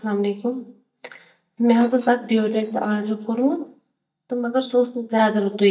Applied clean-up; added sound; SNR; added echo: neural mask model DeepFilterNet 3.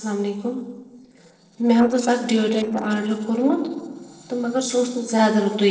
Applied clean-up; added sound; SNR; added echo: neural separator model SepFormer DNS4.